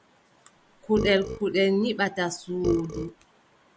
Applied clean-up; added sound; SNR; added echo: none; Burping, eructation; 10 dB; none.